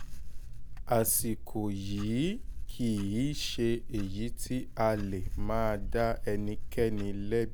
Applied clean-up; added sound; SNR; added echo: none; Clock; 2 dB; none.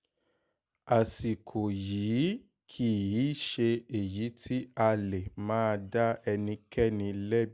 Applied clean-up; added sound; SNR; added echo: none; none; none; none.